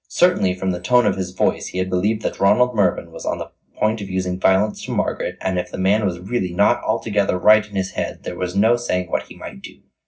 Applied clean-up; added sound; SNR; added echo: none; none; none; reverberation time 0.4 s.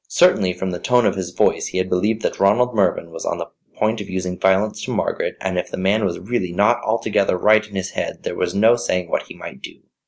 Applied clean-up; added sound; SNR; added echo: none; none; none; none.